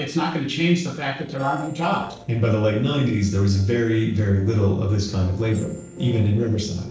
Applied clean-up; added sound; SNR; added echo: neural separator model SepFormer DNS4.